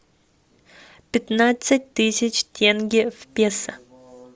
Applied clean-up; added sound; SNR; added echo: none; none; none; none.